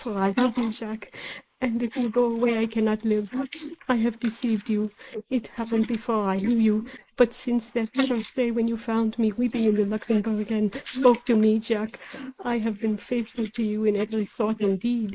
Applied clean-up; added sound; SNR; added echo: neural mask model Resemble Enhance denoiser.